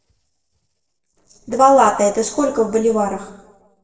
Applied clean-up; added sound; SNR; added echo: neural separator model SepFormer DNS4.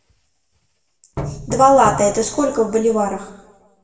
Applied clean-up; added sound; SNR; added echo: none; Knock; 13 dB; reverberation time 0.8 s.